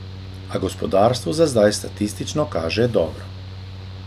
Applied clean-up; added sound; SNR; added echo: none; Mechanical fan; 12 dB; none.